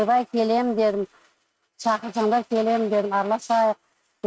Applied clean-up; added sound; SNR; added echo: neural mask model RNNoise.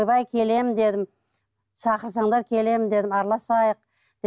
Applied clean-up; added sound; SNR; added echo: none; none; none; none.